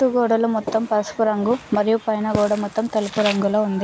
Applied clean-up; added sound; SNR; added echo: none; Walk, footsteps; 14 dB; none.